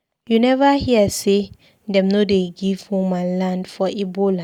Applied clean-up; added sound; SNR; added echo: none; none; none; none.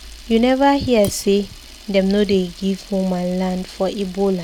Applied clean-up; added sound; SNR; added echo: none; Camera; 19 dB; none.